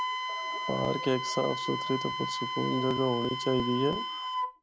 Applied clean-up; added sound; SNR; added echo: none; Wind instrument, woodwind instrument; 3 dB; none.